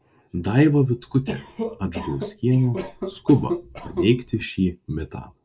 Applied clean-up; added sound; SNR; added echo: neural mask model Resemble Enhance denoiser.